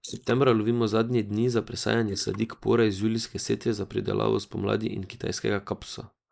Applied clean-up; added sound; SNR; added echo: neural mask model Resemble Enhance denoiser.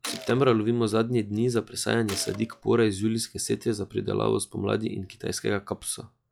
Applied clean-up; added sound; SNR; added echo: classical method log-MMSE.